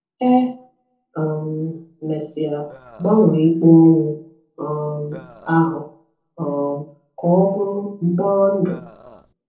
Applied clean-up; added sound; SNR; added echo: neural separator model SepFormer DNS4.